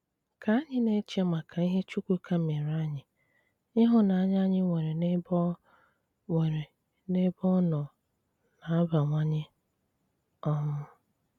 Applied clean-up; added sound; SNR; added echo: none; none; none; none.